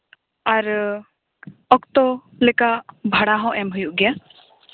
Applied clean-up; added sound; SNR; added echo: none; none; none; none.